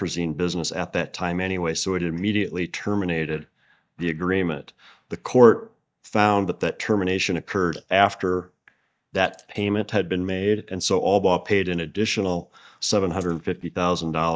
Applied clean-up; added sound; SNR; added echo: neural mask model DeepFilterNet 3.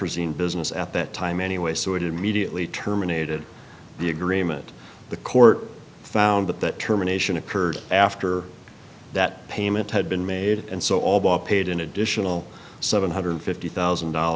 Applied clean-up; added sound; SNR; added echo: none; none; none; none.